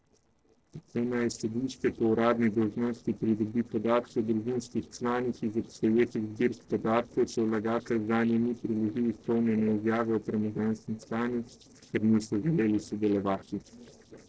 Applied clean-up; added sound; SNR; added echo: neural separator model SepFormer DNS4.